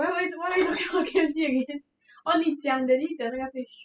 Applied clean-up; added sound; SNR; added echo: classical method spectral subtraction.